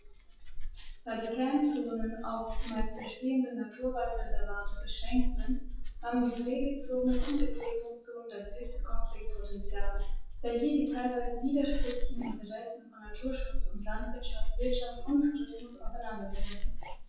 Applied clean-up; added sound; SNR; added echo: classical method WPE with log-MMSE.